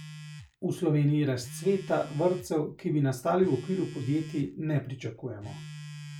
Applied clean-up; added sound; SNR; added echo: none; Telephone; 15 dB; none.